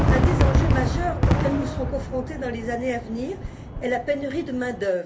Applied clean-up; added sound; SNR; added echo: none; Fireworks; -4 dB; reverberation time 0.3 s.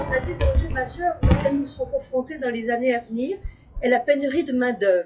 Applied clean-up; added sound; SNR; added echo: classical method WPE with log-MMSE.